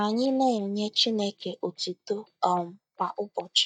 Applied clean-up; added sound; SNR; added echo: neural mask model DeepFilterNet 3.